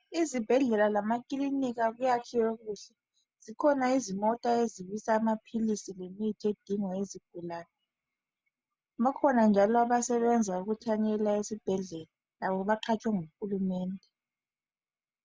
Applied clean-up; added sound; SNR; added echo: none; none; none; none.